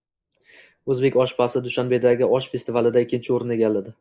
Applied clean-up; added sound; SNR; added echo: neural mask model Resemble Enhance denoiser.